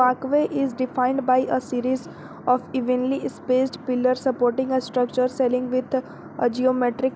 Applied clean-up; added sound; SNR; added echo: none; none; none; none.